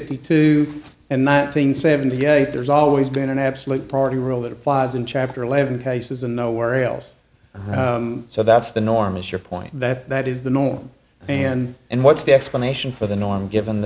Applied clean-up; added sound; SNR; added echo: none; none; none; none.